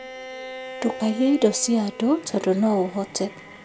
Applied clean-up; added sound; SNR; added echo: none; Bowed string instrument; 15 dB; none.